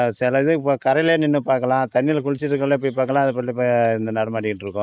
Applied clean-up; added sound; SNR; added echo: neural mask model Resemble Enhance denoiser.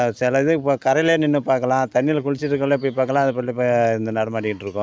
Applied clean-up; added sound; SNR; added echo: none; none; none; none.